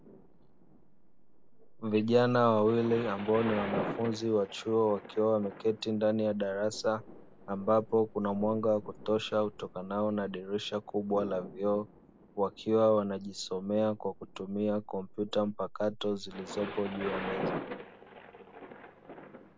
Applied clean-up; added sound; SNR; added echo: none; Thunder; 13 dB; none.